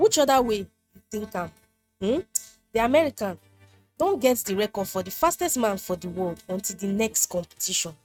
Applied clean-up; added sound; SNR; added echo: neural mask model RNNoise.